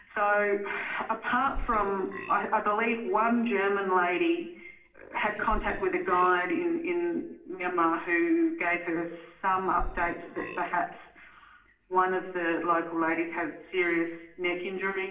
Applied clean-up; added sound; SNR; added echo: none; Burping, eructation; 9 dB; reverberation time 0.8 s.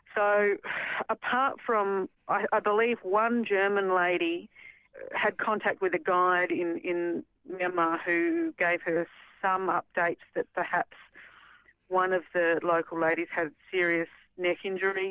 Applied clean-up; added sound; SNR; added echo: none; none; none; none.